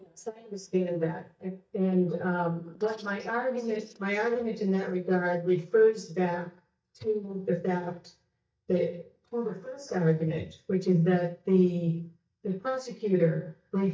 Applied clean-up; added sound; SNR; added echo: neural mask model DeepFilterNet 3.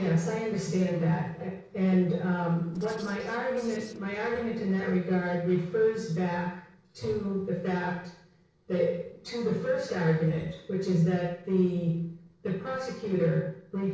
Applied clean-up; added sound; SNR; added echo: neural separator model SepFormer DNS4.